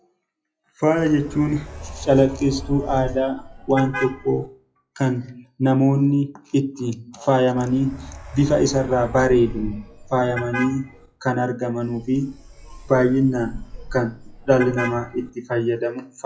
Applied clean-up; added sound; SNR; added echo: classical method WPE with log-MMSE.